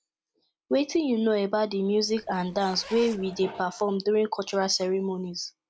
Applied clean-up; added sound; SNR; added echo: none; Zipper (clothing); 18 dB; none.